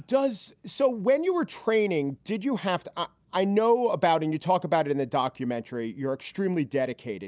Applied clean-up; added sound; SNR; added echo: none; none; none; none.